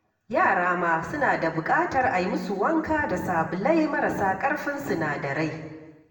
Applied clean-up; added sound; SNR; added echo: none; none; none; reverberation time 1.1 s.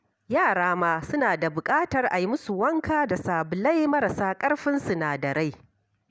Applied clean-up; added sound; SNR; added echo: none; none; none; none.